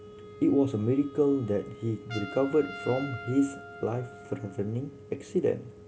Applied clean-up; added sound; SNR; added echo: none; Trumpet + Wind instrument, woodwind instrument; 15 dB; none.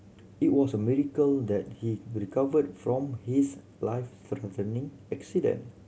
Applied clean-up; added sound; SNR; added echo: none; none; none; none.